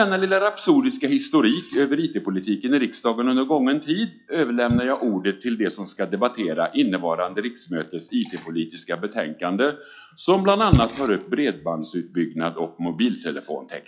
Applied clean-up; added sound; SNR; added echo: classical method log-MMSE.